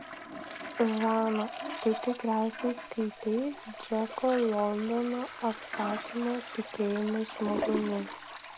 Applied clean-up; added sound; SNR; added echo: none; Toilet flush; 9 dB; none.